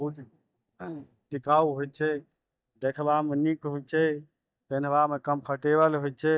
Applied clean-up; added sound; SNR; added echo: neural mask model DeepFilterNet 3.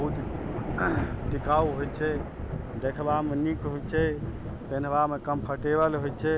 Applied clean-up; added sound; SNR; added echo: none; Thunder / Rain; 5 dB; none.